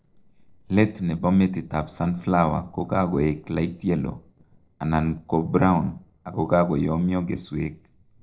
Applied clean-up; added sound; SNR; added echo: neural separator model SepFormer DNS4.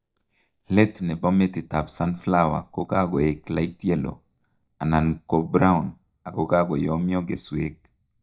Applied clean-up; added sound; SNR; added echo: neural mask model DeepFilterNet 3.